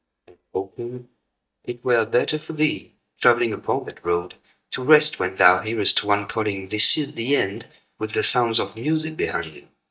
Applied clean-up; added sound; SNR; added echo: neural mask model DeepFilterNet 3.